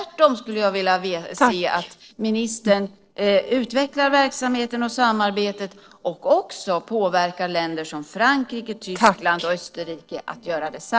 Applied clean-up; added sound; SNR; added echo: neural separator model SepFormer DNS4.